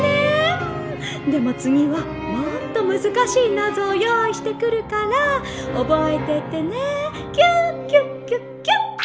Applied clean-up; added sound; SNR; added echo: none; Strum; 17 dB; none.